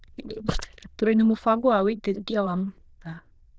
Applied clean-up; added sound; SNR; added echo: neural diffusion model UNIVERSE++.